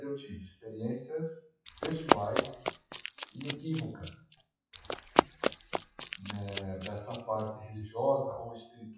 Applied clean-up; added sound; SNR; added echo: classical method WPE with log-MMSE.